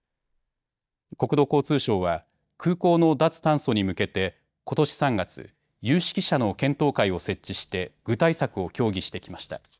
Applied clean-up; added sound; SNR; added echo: neural mask model DeepFilterNet 3.